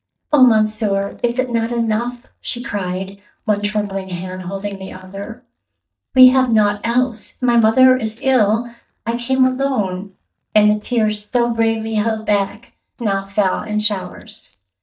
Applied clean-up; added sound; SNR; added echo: neural mask model DeepFilterNet 3.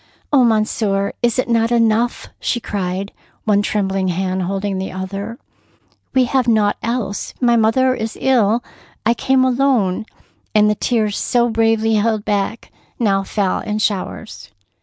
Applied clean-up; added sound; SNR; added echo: none; none; none; none.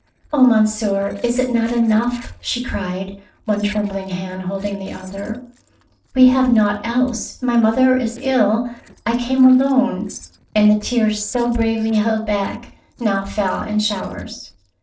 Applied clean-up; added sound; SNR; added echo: neural separator model SepFormer DNS4.